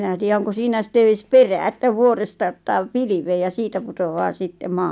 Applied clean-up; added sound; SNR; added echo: none; none; none; none.